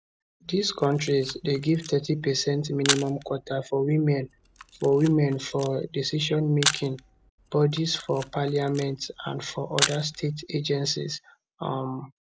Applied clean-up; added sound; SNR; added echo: none; Camera; 9 dB; none.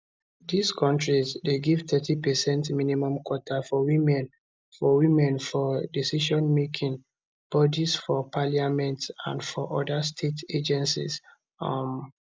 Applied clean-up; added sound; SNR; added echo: none; none; none; none.